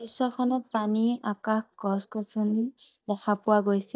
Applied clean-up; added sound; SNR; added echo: neural mask model DeepFilterNet 3.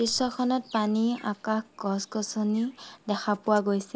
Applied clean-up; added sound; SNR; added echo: none; none; none; none.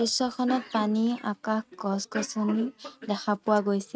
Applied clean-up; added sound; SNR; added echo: neural mask model RNNoise.